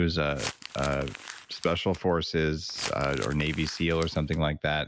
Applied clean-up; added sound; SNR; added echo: none; Crumpling, crinkling; 13 dB; none.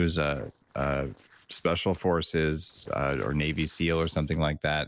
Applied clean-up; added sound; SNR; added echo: neural separator model SepFormer DNS4.